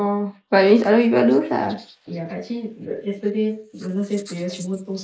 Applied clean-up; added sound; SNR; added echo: neural mask model Resemble Enhance denoiser.